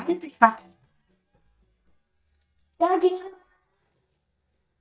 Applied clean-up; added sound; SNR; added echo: neural mask model DeepFilterNet 3.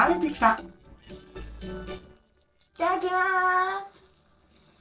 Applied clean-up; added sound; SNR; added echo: neural separator model SepFormer DNS4.